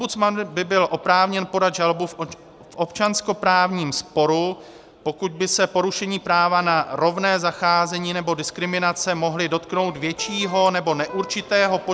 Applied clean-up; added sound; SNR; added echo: none; Electric guitar; 16 dB; none.